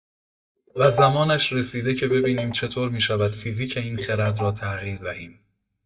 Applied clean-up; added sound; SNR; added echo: neural mask model DeepFilterNet 3.